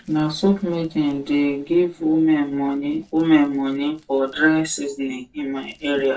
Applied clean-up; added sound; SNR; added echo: neural separator model SepFormer DNS4.